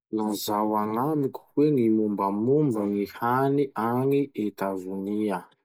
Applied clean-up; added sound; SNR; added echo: neural mask model Resemble Enhance denoiser.